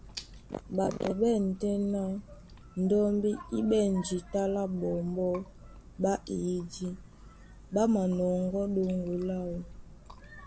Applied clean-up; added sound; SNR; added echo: none; Chewing, mastication; 18 dB; none.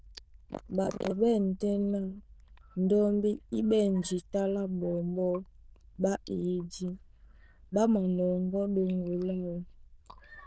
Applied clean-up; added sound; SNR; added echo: neural diffusion model UNIVERSE++.